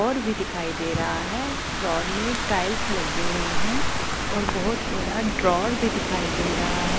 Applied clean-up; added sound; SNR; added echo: none; Rain / Thunderstorm; -1 dB; none.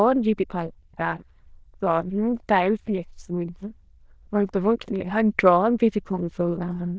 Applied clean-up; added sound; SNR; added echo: neural diffusion model UNIVERSE++.